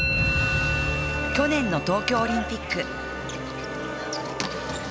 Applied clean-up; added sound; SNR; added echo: none; Musical instrument; 4 dB; none.